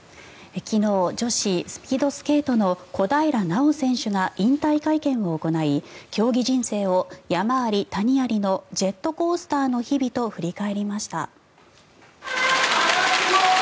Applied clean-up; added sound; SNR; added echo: none; none; none; none.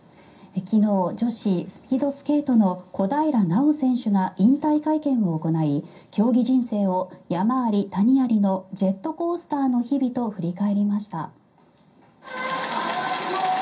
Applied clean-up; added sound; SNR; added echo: none; none; none; reverberation time 0.3 s.